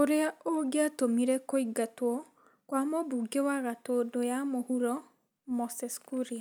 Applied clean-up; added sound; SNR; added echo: none; none; none; none.